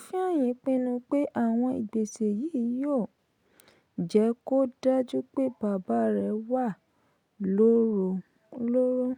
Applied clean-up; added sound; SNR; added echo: none; none; none; none.